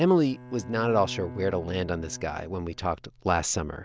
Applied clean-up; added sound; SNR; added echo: none; Bowed string instrument; 16 dB; none.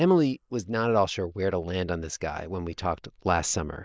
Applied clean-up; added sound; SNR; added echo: neural mask model Resemble Enhance denoiser.